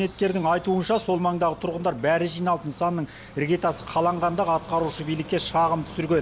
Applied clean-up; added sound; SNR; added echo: none; none; none; none.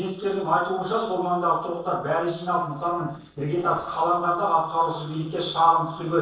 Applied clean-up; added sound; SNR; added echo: neural separator model SepFormer DNS4.